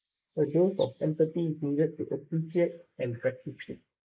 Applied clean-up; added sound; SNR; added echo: neural mask model Resemble Enhance denoiser.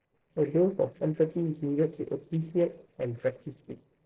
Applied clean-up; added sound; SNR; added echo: neural separator model SepFormer DNS4.